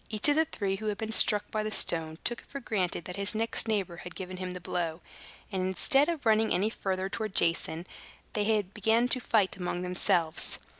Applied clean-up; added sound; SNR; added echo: none; none; none; none.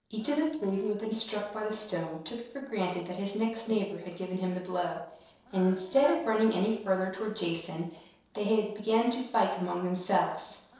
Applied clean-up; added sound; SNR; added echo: neural separator model SepFormer DNS4.